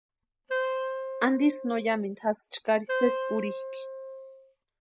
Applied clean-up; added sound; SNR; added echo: none; Wind instrument, woodwind instrument; 5 dB; none.